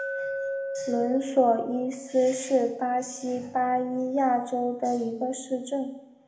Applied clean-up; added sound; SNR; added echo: none; Glass; 11 dB; reverberation time 0.8 s.